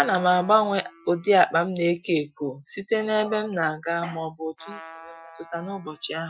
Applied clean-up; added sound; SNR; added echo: classical method Wiener filter.